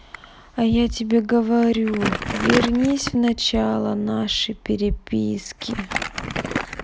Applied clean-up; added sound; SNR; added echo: none; Crumpling, crinkling; 9 dB; none.